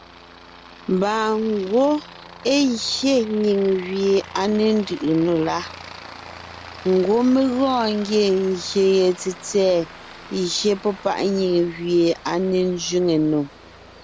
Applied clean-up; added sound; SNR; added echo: none; Aircraft; 19 dB; none.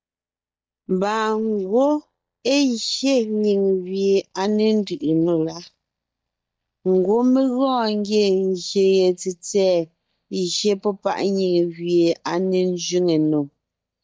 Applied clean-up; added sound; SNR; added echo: neural mask model DeepFilterNet 3.